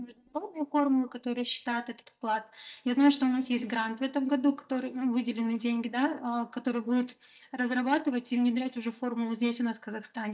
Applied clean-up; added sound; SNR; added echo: neural mask model DeepFilterNet 3.